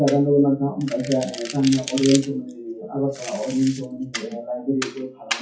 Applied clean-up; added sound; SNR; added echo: classical method WPE with log-MMSE.